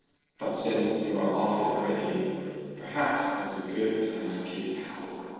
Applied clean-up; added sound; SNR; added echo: neural separator model SepFormer DNS4.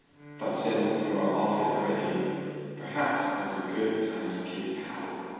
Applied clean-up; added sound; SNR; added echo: none; Bowed string instrument; 16 dB; reverberation time 2.1 s.